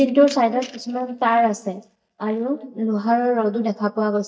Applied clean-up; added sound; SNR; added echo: neural mask model DeepFilterNet 3.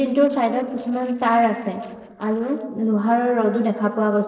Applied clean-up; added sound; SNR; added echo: neural separator model SepFormer DNS4.